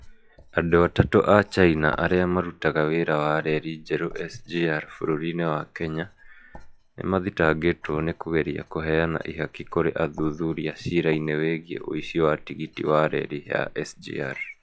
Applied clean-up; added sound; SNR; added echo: classical method log-MMSE.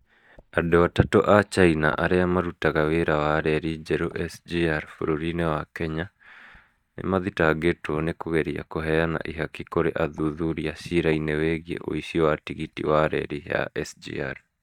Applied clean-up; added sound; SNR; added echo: neural mask model DeepFilterNet 3.